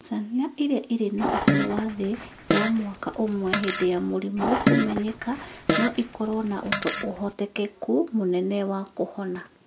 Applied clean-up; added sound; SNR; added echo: none; Fart; 1 dB; none.